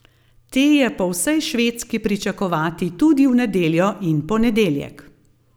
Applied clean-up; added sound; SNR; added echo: none; none; none; none.